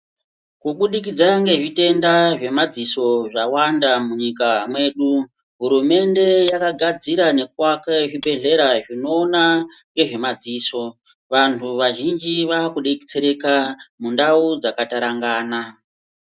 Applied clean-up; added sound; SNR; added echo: neural mask model RNNoise.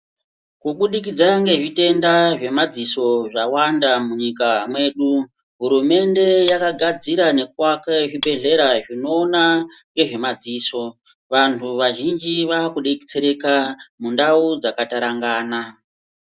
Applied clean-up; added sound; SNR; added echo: none; Cutlery, silverware; 13 dB; none.